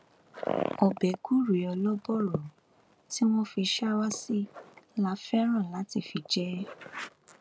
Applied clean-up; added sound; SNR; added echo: none; none; none; none.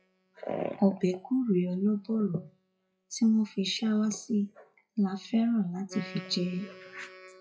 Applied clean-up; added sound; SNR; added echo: classical method WPE with log-MMSE.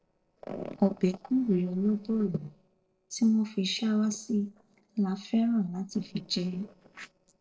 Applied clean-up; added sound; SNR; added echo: neural separator model SepFormer DNS4.